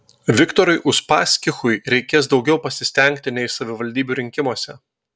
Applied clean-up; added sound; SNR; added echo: none; none; none; none.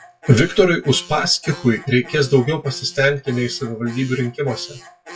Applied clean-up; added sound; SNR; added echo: classical method WPE with log-MMSE.